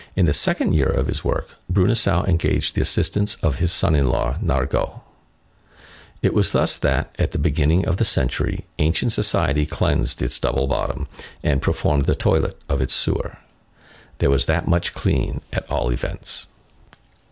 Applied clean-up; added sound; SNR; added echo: none; none; none; none.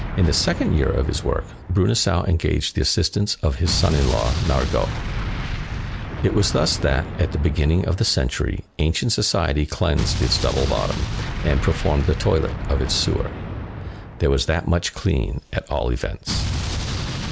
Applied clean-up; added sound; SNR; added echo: none; Explosion; 7 dB; none.